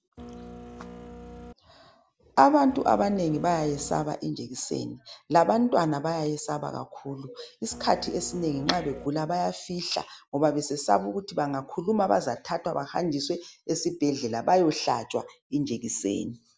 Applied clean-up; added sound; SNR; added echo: none; Printer; 15 dB; none.